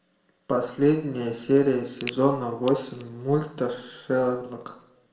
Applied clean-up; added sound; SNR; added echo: none; Crack; 12 dB; reverberation time 0.7 s.